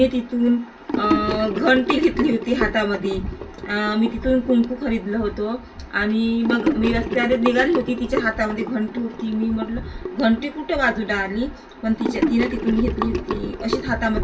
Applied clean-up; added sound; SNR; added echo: none; Sink (filling or washing) / Gurgling; 7 dB; reverberation time 0.2 s.